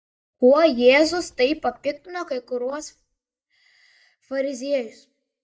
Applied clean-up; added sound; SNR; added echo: neural mask model DeepFilterNet 3.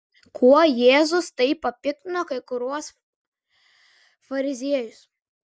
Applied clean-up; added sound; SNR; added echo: none; none; none; none.